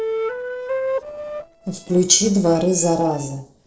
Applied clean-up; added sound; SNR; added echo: neural separator model SepFormer DNS4.